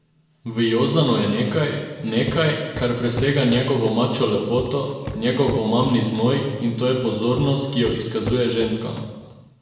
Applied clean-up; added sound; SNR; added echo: none; Walk, footsteps; 13 dB; reverberation time 1.2 s.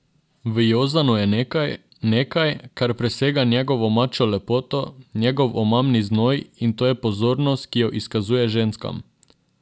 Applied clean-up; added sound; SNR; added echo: none; none; none; none.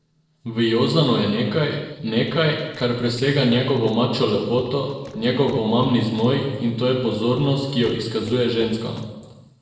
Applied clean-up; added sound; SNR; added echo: neural separator model SepFormer DNS4.